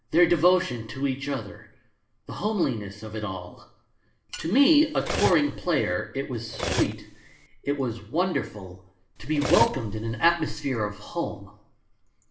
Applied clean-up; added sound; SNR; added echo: none; Cutlery, silverware; 6 dB; reverberation time 0.5 s.